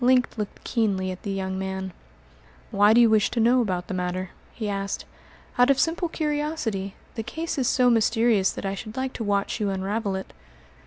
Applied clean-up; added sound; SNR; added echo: none; none; none; none.